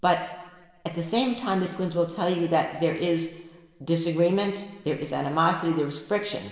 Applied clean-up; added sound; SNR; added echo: none; none; none; reverberation time 1.2 s.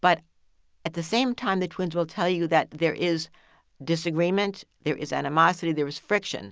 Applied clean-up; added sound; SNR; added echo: none; none; none; none.